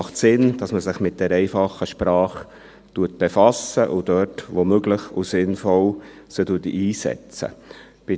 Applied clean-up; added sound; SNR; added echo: none; none; none; none.